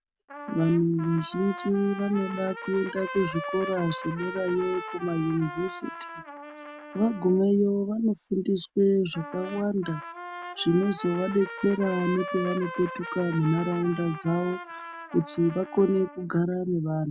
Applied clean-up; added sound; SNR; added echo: none; Trumpet; 12 dB; none.